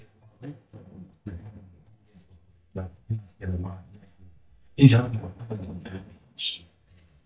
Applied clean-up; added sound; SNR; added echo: neural mask model DeepFilterNet 3.